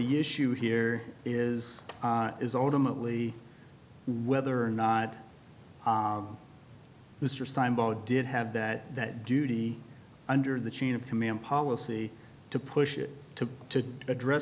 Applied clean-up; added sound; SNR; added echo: none; none; none; none.